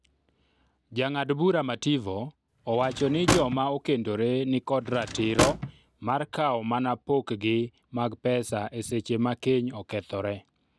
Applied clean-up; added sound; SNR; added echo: none; Drawer open or close / Wood; 3 dB; none.